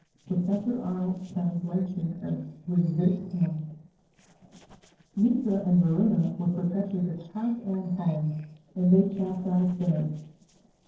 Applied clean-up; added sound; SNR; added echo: neural separator model SepFormer DNS4.